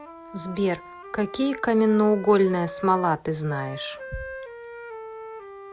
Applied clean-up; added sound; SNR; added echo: none; Wind instrument, woodwind instrument; 14 dB; none.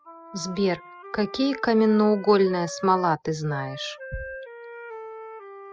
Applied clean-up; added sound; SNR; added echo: classical method spectral subtraction.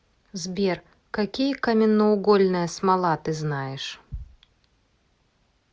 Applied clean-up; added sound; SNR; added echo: none; none; none; none.